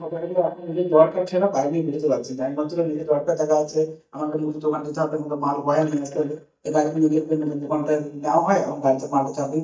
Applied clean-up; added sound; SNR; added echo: neural mask model DeepFilterNet 3.